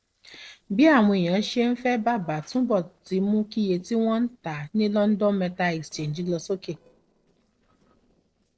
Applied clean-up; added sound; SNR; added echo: neural separator model SepFormer DNS4.